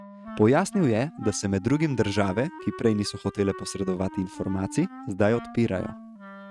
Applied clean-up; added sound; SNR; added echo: neural mask model RNNoise.